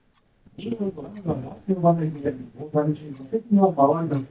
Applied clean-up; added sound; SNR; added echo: neural mask model DeepFilterNet 3.